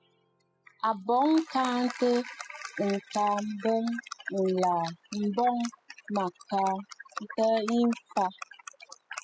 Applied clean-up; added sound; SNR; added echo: classical method spectral subtraction.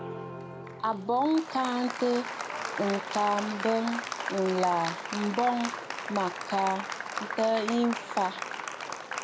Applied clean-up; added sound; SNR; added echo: none; Applause; 6 dB; none.